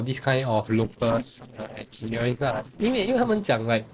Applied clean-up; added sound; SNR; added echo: neural separator model SepFormer DNS4.